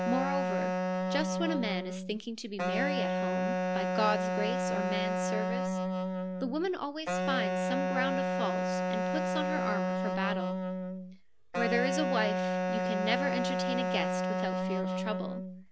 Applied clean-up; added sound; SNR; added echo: none; Wind instrument, woodwind instrument; -4 dB; none.